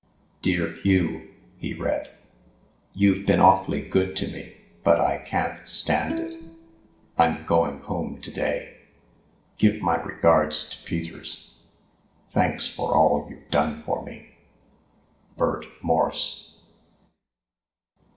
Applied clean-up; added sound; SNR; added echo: none; Bowed string instrument; 9 dB; reverberation time 0.5 s.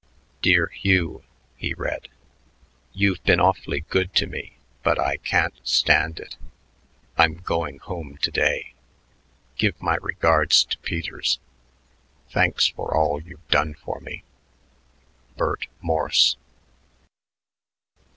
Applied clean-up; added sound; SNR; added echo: none; none; none; none.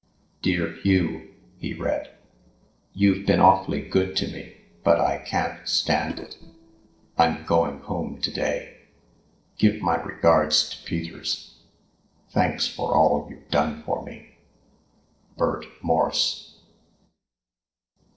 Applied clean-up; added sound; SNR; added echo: neural separator model SepFormer DNS4.